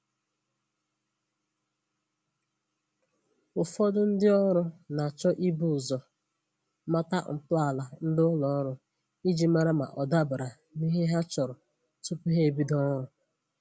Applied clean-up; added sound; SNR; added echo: none; none; none; none.